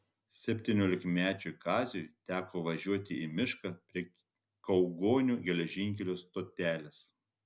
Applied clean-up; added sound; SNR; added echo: none; none; none; none.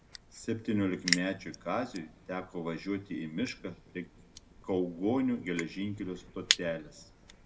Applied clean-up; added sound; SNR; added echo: none; Crushing; 6 dB; reverberation time 1.5 s.